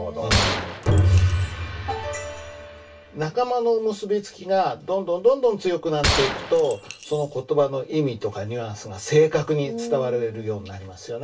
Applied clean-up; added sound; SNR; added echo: none; Gunshot, gunfire; 4 dB; reverberation time 0.1 s.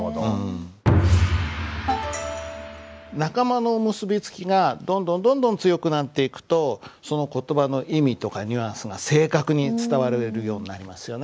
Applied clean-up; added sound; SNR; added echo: none; none; none; none.